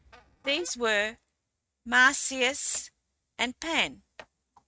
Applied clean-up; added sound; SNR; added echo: neural mask model RNNoise.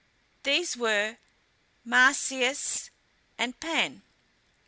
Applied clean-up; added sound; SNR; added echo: none; none; none; none.